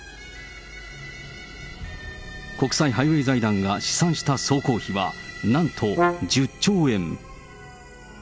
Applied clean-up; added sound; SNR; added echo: none; Brass instrument; 1 dB; none.